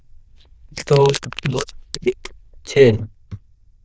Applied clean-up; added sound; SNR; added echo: neural diffusion model UNIVERSE++.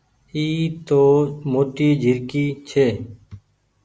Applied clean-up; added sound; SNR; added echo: none; none; none; none.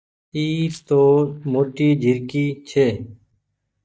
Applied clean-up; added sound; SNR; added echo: neural mask model DeepFilterNet 3.